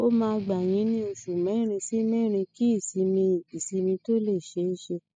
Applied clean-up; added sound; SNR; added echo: classical method spectral subtraction.